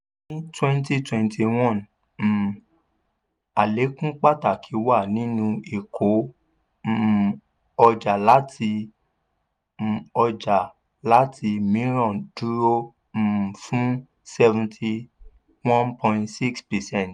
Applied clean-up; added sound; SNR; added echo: none; none; none; none.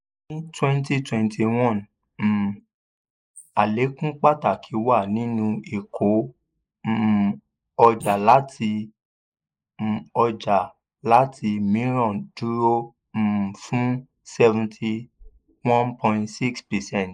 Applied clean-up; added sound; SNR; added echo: neural mask model Resemble Enhance denoiser.